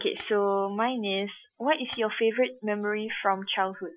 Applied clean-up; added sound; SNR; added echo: classical method Wiener filter.